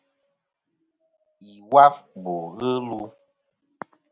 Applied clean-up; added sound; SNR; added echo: none; none; none; none.